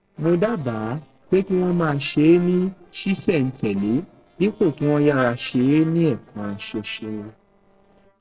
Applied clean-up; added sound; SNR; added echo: neural separator model SepFormer DNS4.